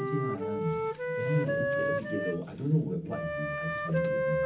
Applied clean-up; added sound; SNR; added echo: none; Wind instrument, woodwind instrument; -1 dB; reverberation time 0.4 s.